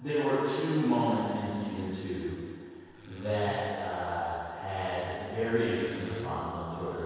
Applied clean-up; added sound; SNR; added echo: none; Wood; 14 dB; reverberation time 2.2 s.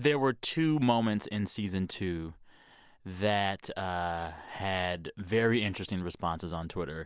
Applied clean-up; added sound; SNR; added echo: none; none; none; none.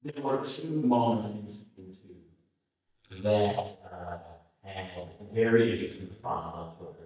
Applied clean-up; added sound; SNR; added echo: neural mask model DeepFilterNet 3.